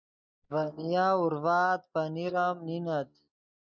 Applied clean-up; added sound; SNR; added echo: neural mask model DeepFilterNet 3.